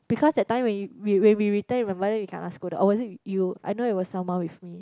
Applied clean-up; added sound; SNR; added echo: none; none; none; none.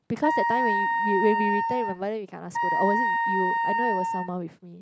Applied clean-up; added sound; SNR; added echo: none; Wind instrument, woodwind instrument; -3 dB; none.